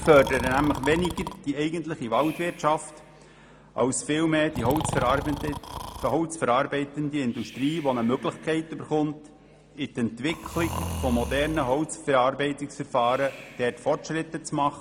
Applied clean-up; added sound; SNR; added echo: none; Breathing; 11 dB; none.